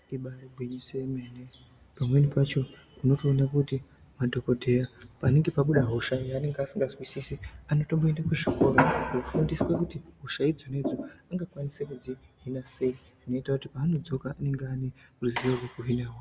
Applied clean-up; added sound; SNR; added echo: none; none; none; none.